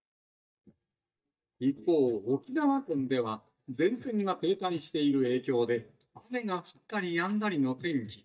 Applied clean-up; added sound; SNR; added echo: neural mask model DeepFilterNet 3.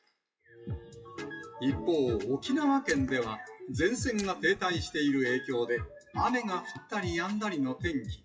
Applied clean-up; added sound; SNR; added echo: classical method WPE with log-MMSE.